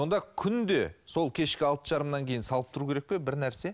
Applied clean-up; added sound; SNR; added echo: none; none; none; none.